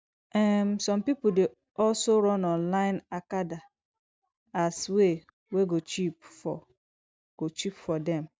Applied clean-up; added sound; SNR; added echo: none; none; none; none.